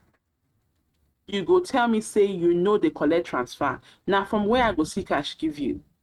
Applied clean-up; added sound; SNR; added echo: neural mask model RNNoise.